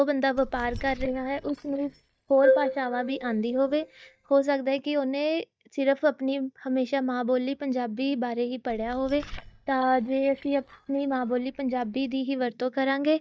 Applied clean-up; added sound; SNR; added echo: neural mask model DeepFilterNet 3.